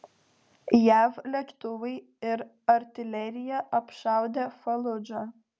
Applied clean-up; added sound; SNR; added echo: none; none; none; none.